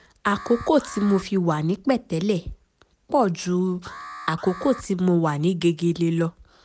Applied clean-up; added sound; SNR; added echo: none; Alarm; 17 dB; none.